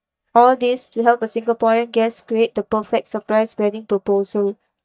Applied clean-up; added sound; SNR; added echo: neural mask model DeepFilterNet 3.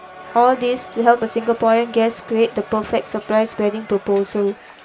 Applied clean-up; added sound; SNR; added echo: none; Crowd; 19 dB; reverberation time 0.2 s.